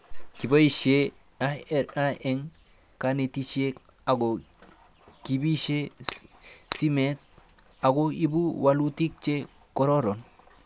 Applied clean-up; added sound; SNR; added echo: none; Shatter; 11 dB; none.